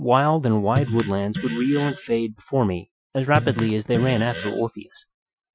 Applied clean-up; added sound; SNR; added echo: classical method Wiener filter.